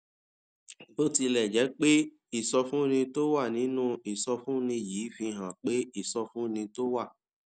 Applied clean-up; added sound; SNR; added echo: none; none; none; none.